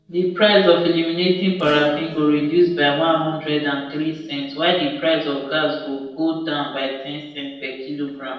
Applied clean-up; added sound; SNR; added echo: neural separator model SepFormer DNS4.